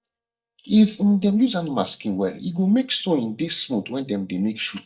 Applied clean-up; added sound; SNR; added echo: neural mask model DeepFilterNet 3.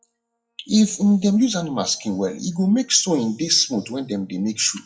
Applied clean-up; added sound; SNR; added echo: classical method WPE with log-MMSE.